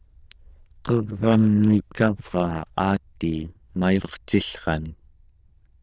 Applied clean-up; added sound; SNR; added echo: neural diffusion model UNIVERSE++.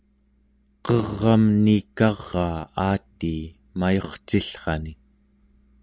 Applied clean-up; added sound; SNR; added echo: none; none; none; none.